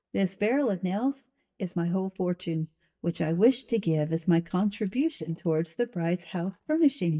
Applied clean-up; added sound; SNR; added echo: neural mask model DeepFilterNet 3.